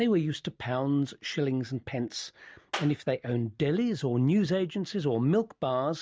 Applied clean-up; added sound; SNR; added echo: neural mask model RNNoise.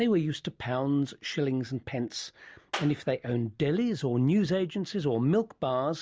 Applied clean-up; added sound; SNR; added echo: none; Clapping; 12 dB; none.